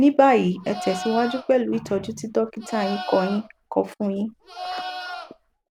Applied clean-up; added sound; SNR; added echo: none; Livestock, farm animals, working animals; 12 dB; none.